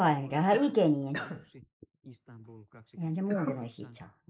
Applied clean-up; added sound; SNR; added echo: neural mask model Resemble Enhance denoiser.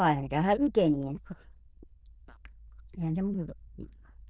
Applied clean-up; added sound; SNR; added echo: neural diffusion model UNIVERSE++.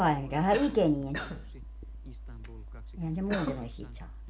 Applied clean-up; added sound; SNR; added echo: none; Cough; 12 dB; none.